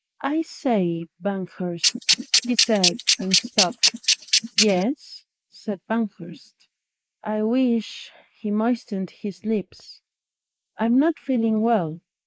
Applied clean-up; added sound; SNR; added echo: neural mask model Resemble Enhance denoiser.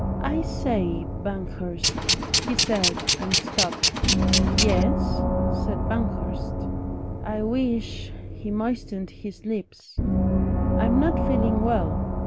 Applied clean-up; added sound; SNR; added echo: none; Gong + Tools; -4 dB; none.